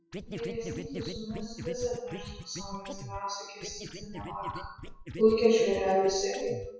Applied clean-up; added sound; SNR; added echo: classical method WPE with log-MMSE.